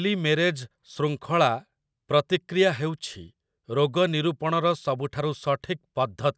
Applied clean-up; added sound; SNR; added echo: none; none; none; none.